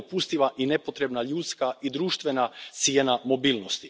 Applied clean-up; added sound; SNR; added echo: none; none; none; none.